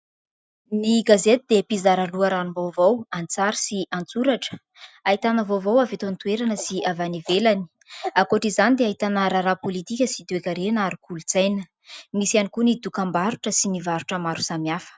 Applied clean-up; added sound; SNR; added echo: none; none; none; none.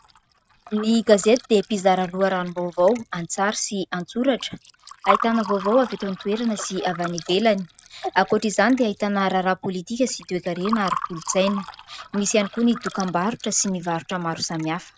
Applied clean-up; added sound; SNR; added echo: neural mask model RNNoise.